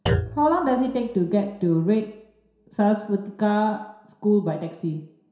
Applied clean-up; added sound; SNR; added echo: none; Thump, thud; 9 dB; reverberation time 0.7 s.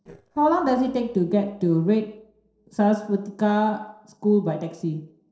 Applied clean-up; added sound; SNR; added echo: neural separator model SepFormer DNS4.